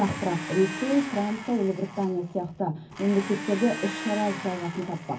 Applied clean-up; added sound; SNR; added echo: none; Domestic sounds, home sounds; 10 dB; reverberation time 0.4 s.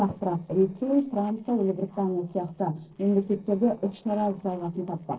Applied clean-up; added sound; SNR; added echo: neural separator model SepFormer DNS4.